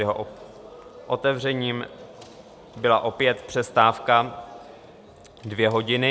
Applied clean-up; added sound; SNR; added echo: none; none; none; none.